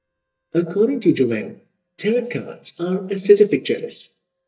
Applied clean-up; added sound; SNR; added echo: neural mask model DeepFilterNet 3.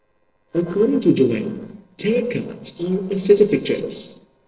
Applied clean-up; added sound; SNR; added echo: neural separator model SepFormer DNS4.